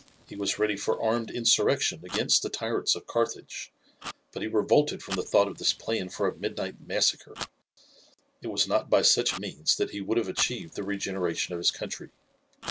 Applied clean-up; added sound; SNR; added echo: none; Fire; 18 dB; none.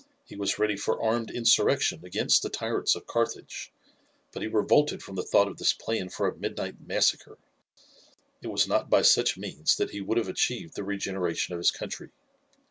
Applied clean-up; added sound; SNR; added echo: none; none; none; none.